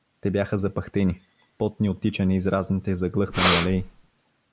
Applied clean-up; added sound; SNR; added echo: none; Breathing; 1 dB; none.